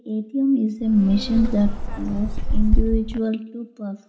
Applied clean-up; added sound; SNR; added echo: none; Insect; -1 dB; reverberation time 0.8 s.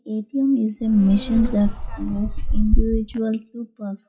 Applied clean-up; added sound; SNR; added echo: classical method WPE with log-MMSE.